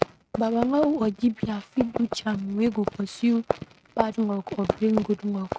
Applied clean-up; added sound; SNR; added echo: neural mask model RNNoise.